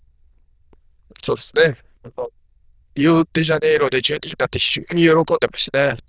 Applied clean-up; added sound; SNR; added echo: neural diffusion model UNIVERSE++.